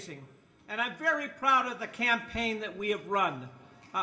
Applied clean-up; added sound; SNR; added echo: none; none; none; reverberation time 0.4 s.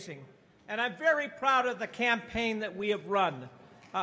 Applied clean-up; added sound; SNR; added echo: none; none; none; none.